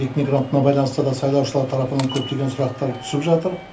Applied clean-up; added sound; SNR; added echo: none; Walk, footsteps / Subway, metro, underground; 17 dB; reverberation time 0.3 s.